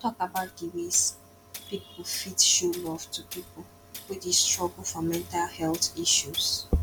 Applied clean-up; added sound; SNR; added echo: none; Tools; 18 dB; none.